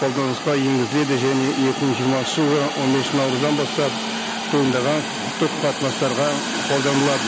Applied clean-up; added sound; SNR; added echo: none; Hiss; 6 dB; none.